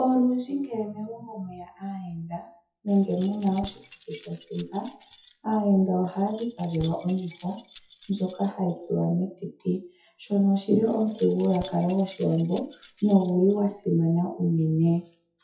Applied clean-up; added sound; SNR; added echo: classical method WPE with log-MMSE.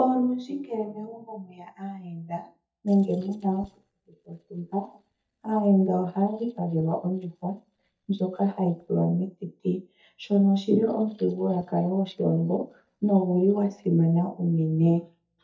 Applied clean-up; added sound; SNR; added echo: neural mask model DeepFilterNet 3.